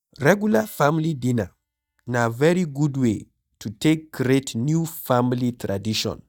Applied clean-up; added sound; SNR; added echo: neural mask model DeepFilterNet 3.